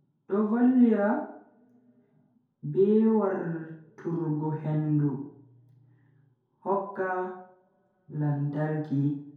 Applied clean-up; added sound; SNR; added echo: none; none; none; reverberation time 2.3 s.